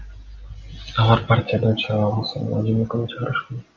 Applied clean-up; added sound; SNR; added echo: none; none; none; none.